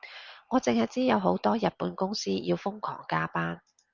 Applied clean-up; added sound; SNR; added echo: none; none; none; none.